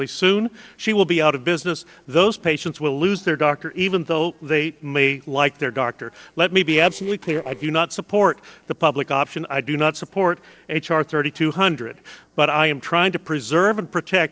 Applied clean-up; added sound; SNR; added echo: neural separator model SepFormer DNS4.